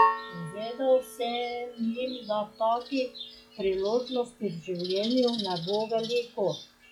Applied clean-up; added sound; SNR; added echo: classical method log-MMSE.